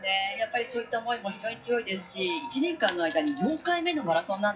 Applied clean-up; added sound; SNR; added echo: classical method WPE with log-MMSE.